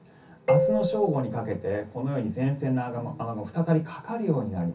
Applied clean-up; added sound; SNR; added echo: none; Marimba, xylophone; 2 dB; reverberation time 0.3 s.